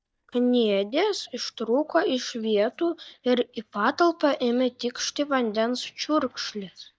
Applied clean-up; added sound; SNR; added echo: neural mask model DeepFilterNet 3.